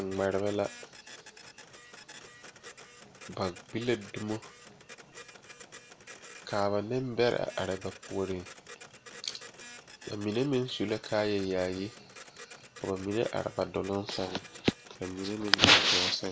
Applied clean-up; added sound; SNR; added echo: none; Printer; 17 dB; none.